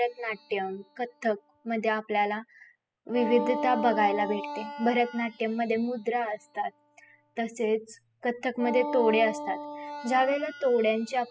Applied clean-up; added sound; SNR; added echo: classical method spectral subtraction.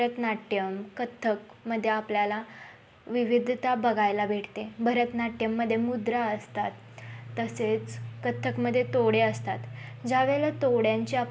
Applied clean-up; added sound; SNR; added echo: none; none; none; none.